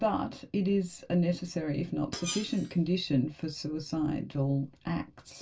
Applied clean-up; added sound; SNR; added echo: none; Screech; 12 dB; reverberation time 0.1 s.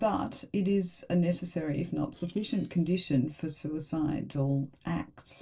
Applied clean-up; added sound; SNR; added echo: neural separator model SepFormer DNS4.